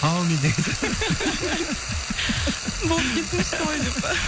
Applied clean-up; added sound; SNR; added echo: none; Frying (food); 7 dB; none.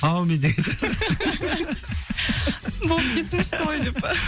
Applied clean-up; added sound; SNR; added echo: none; none; none; none.